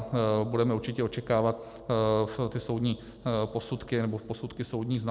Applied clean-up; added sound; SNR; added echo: none; none; none; none.